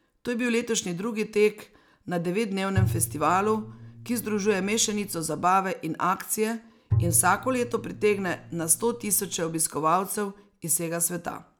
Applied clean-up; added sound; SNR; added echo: none; Bowed string instrument; 6 dB; none.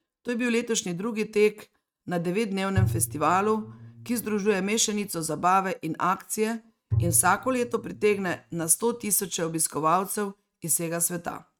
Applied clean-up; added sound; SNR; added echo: neural mask model RNNoise.